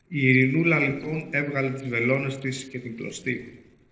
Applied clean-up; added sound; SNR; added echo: neural separator model SepFormer DNS4.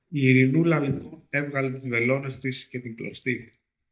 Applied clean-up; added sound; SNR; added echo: neural mask model DeepFilterNet 3.